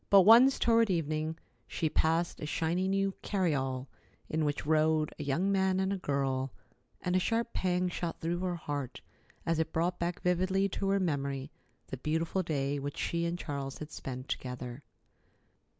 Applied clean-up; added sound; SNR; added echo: none; none; none; none.